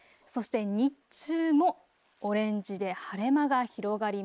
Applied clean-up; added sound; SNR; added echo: neural mask model Resemble Enhance denoiser.